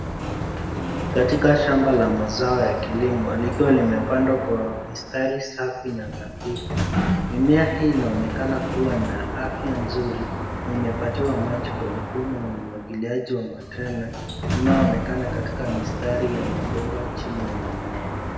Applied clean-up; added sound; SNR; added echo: none; Sliding door; 4 dB; reverberation time 1.3 s.